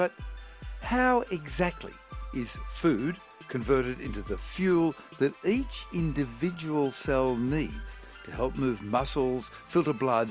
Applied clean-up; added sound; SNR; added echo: none; none; none; none.